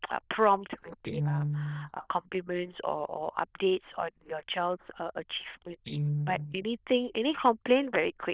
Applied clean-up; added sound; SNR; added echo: neural diffusion model UNIVERSE++.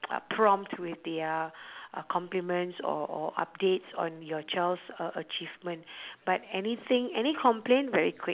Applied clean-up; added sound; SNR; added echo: none; none; none; none.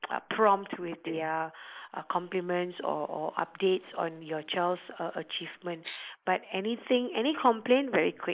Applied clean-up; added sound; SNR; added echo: neural mask model Resemble Enhance denoiser.